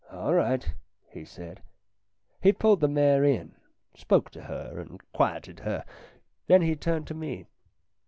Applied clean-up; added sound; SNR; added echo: none; none; none; none.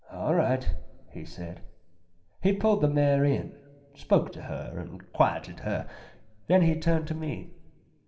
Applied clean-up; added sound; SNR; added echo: none; none; none; reverberation time 0.7 s.